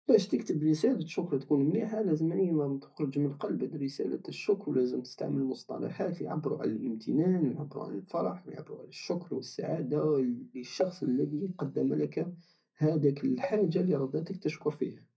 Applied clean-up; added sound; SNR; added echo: neural mask model DeepFilterNet 3.